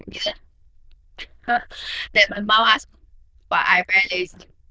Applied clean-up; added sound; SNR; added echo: neural diffusion model UNIVERSE++.